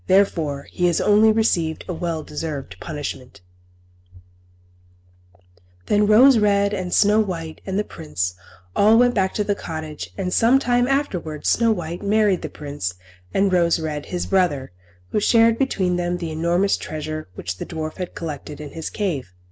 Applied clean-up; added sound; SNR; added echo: none; none; none; none.